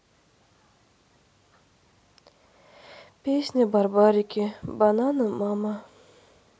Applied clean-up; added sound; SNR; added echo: none; none; none; none.